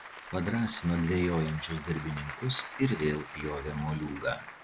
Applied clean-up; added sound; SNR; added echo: none; Applause / Crowd; 12 dB; none.